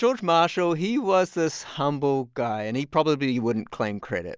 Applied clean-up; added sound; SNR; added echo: none; none; none; none.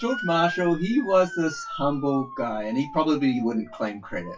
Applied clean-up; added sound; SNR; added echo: classical method WPE with log-MMSE.